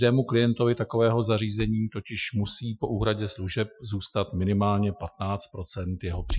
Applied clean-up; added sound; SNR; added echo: classical method Wiener filter.